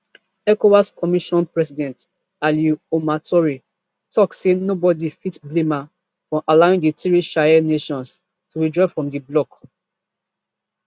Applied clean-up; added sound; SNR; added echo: none; none; none; none.